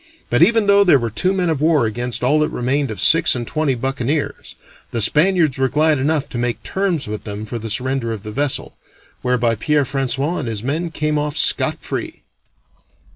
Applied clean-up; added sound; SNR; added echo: none; none; none; none.